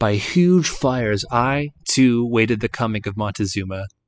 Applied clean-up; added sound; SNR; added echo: classical method spectral subtraction.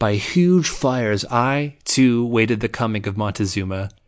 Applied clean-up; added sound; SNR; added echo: none; none; none; none.